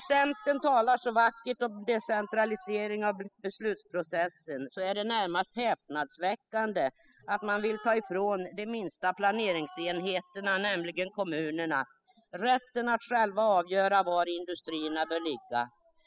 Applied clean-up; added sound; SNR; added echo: classical method spectral subtraction.